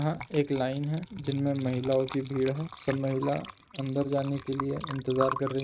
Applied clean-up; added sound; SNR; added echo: neural mask model RNNoise.